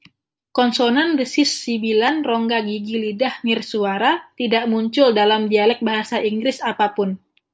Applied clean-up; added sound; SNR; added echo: none; none; none; none.